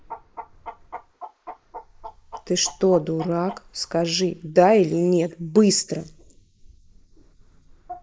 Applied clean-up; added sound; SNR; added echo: neural mask model Resemble Enhance denoiser.